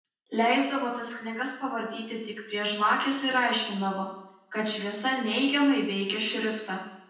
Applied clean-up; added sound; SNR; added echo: none; none; none; reverberation time 0.9 s.